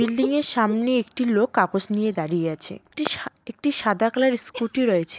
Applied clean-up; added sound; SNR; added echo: neural mask model Resemble Enhance denoiser.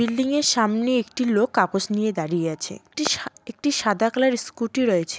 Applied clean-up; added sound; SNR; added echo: none; none; none; none.